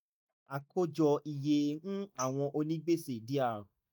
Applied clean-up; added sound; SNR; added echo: neural mask model DeepFilterNet 3.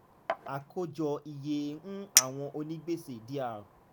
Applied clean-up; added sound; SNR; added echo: none; Chink, clink; -1 dB; none.